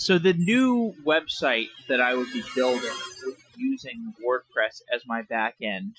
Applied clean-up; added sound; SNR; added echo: classical method Wiener filter.